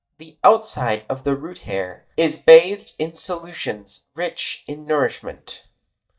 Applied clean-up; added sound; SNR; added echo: neural mask model DeepFilterNet 3.